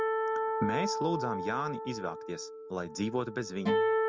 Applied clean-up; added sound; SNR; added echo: none; Acoustic guitar; -3 dB; none.